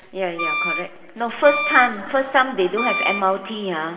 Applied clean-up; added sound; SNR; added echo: none; Wind instrument, woodwind instrument; 4 dB; reverberation time 2.0 s.